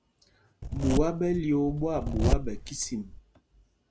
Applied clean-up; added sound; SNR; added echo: none; Zipper (clothing); 0 dB; none.